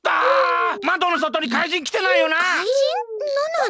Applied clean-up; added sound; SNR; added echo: none; none; none; none.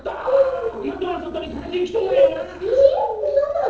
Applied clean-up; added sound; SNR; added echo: neural separator model SepFormer DNS4.